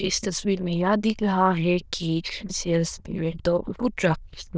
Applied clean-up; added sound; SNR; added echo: neural diffusion model UNIVERSE++.